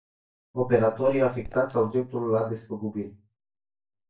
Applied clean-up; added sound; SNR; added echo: neural mask model DeepFilterNet 3.